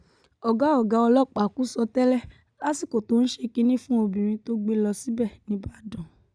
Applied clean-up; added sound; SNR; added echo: none; none; none; none.